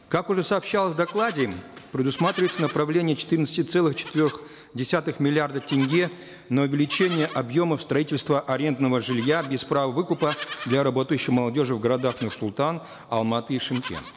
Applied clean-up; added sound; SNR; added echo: none; Livestock, farm animals, working animals; 17 dB; none.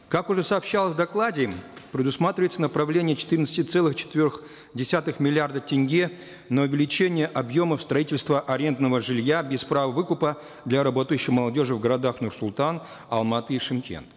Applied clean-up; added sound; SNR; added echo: none; none; none; none.